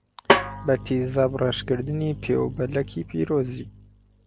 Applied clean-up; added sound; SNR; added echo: none; Snare drum; 0 dB; none.